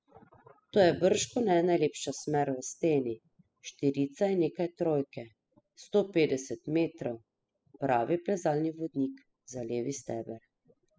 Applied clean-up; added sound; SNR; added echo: classical method spectral subtraction.